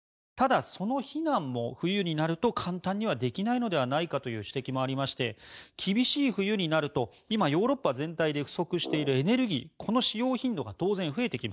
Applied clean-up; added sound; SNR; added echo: neural mask model DeepFilterNet 3.